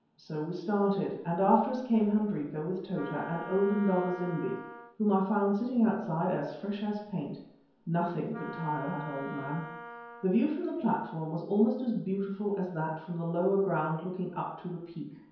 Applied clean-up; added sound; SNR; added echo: none; Wind instrument, woodwind instrument; 14 dB; reverberation time 0.9 s.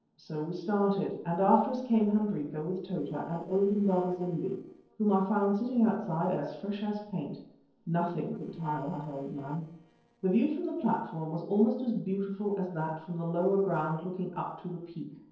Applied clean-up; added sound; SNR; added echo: neural separator model SepFormer DNS4.